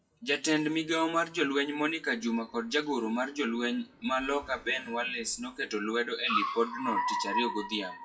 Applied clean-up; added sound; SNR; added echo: classical method WPE with log-MMSE.